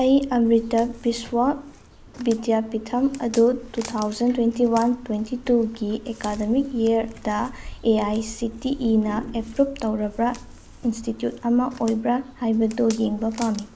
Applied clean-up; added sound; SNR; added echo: none; Walk, footsteps; 19 dB; none.